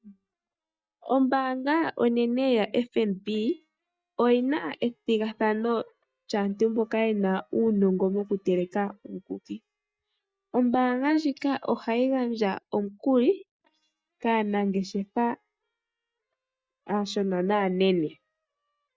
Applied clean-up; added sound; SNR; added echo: neural mask model DeepFilterNet 3.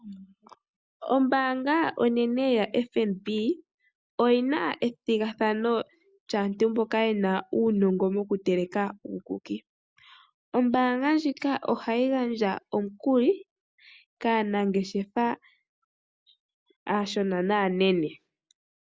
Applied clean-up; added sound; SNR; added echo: none; none; none; none.